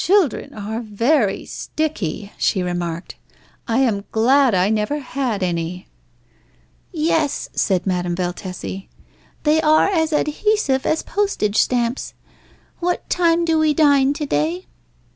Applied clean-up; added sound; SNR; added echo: none; none; none; none.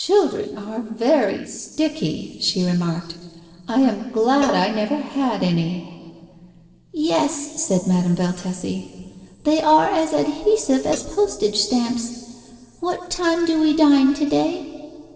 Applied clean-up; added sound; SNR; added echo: neural separator model SepFormer DNS4.